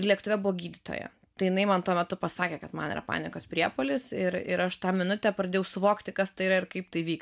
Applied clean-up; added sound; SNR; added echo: none; none; none; none.